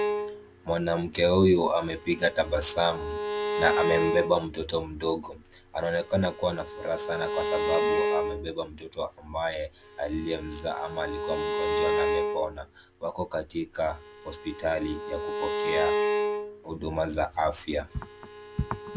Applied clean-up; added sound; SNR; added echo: none; Bowed string instrument; 3 dB; none.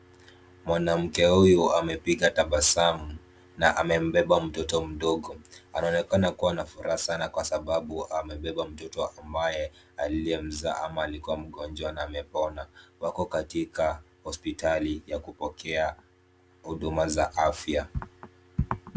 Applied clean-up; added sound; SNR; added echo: none; none; none; none.